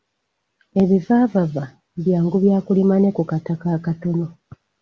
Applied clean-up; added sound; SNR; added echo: none; none; none; none.